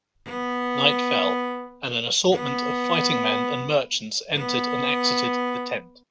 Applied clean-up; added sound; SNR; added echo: none; Bowed string instrument; 0 dB; none.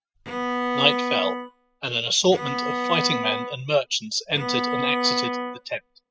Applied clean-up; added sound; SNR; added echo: classical method spectral subtraction.